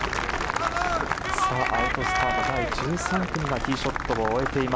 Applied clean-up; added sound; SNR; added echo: none; none; none; none.